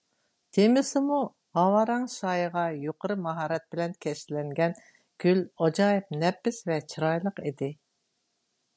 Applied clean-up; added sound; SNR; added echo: none; none; none; none.